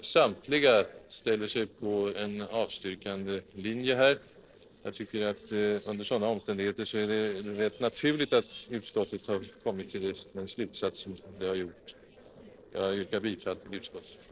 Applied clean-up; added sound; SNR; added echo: neural separator model SepFormer DNS4.